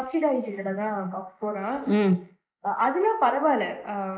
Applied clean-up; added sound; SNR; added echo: neural mask model Resemble Enhance denoiser.